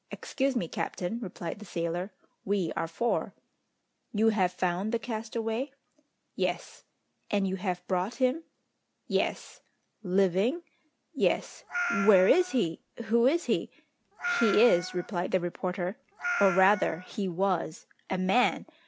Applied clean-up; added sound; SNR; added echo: none; Meow; 6 dB; none.